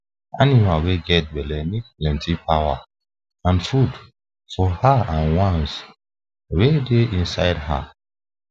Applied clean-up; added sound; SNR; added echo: none; none; none; none.